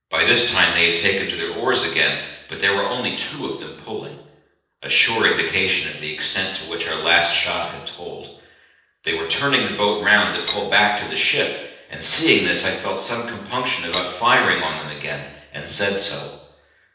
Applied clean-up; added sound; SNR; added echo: neural separator model SepFormer DNS4.